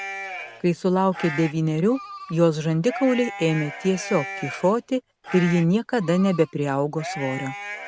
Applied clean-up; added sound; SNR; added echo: none; Livestock, farm animals, working animals; 13 dB; none.